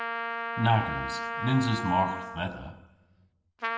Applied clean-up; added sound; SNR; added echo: none; Trumpet; 5 dB; reverberation time 1.0 s.